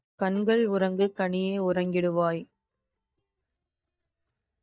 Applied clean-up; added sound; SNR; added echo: neural mask model DeepFilterNet 3.